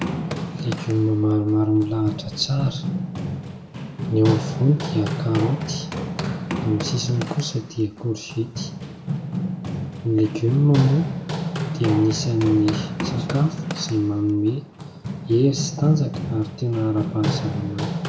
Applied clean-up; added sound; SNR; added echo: none; Run; 5 dB; reverberation time 0.5 s.